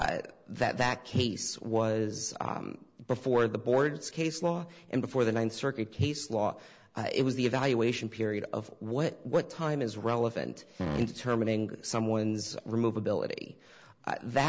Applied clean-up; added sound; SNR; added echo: none; Fart; 4 dB; none.